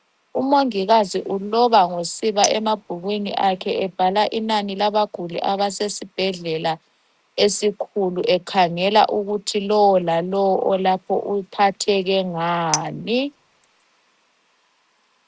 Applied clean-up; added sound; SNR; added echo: none; Chink, clink; 14 dB; none.